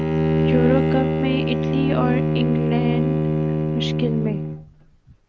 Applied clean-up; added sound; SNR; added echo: none; Bowed string instrument; -5 dB; none.